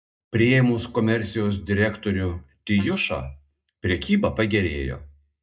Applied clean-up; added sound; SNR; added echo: neural mask model DeepFilterNet 3.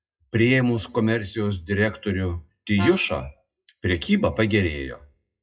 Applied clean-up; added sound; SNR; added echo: classical method WPE with log-MMSE.